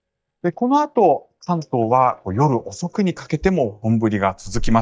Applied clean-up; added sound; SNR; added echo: neural mask model DeepFilterNet 3.